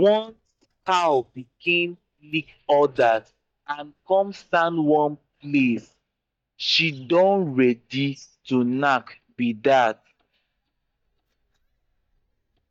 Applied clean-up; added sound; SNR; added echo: neural mask model DeepFilterNet 3.